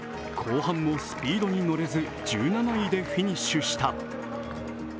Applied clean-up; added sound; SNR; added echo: none; none; none; none.